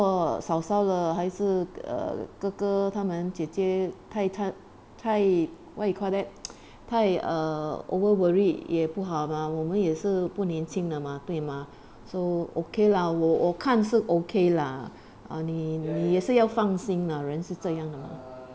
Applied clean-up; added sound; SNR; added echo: none; none; none; none.